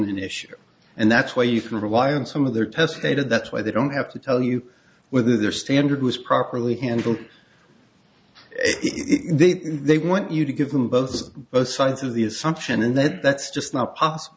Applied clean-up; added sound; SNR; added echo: none; none; none; none.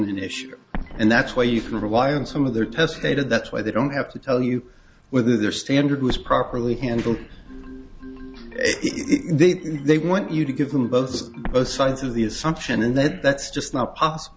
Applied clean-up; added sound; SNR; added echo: none; Explosion + Marimba, xylophone; 15 dB; none.